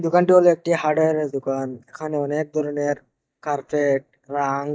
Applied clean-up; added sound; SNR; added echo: neural mask model DeepFilterNet 3.